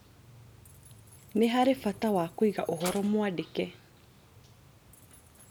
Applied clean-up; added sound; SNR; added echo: none; Keys jangling; 19 dB; none.